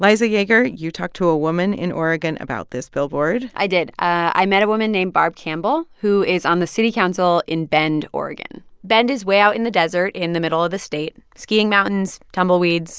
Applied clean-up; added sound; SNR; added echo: none; none; none; none.